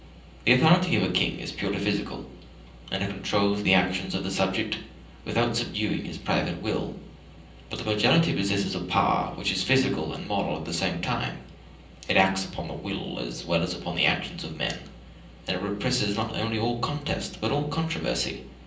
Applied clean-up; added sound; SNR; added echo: none; none; none; reverberation time 0.6 s.